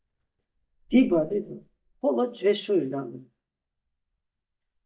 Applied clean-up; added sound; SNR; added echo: neural mask model DeepFilterNet 3.